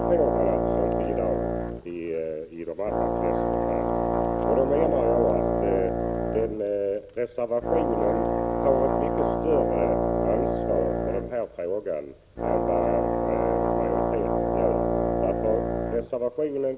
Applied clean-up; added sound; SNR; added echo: none; Brass instrument; -3 dB; none.